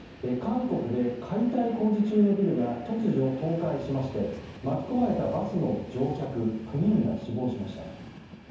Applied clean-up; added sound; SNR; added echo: none; Train; 16 dB; reverberation time 0.9 s.